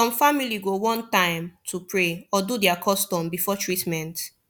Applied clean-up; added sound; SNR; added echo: none; none; none; none.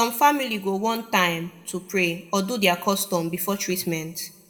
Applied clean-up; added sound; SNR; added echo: none; none; none; reverberation time 1.1 s.